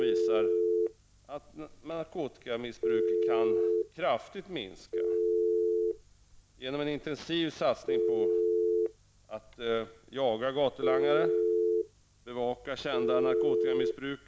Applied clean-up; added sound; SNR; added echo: none; Telephone; -5 dB; none.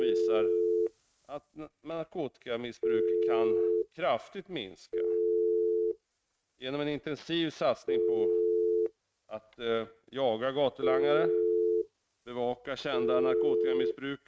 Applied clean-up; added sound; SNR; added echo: neural mask model RNNoise.